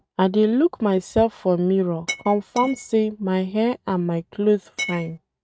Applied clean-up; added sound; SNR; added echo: neural mask model RNNoise.